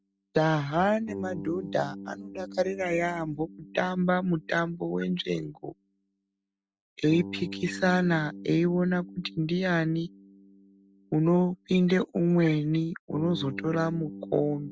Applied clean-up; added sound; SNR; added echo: none; Bass guitar; 15 dB; none.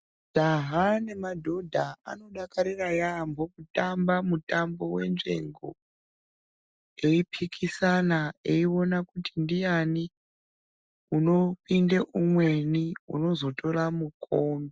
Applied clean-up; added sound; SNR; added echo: none; none; none; none.